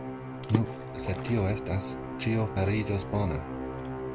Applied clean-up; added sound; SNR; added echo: none; Musical instrument + Water / Splash, splatter; 5 dB; none.